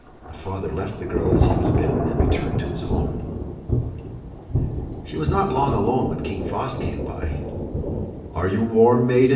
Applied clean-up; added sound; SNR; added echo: none; Thunder / Rain; 1 dB; reverberation time 0.6 s.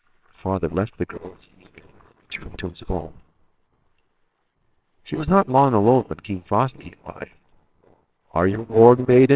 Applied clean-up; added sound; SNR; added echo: neural separator model SepFormer WHAMR!.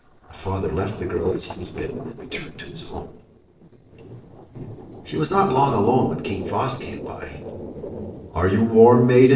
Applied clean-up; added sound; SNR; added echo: neural separator model SepFormer DNS4.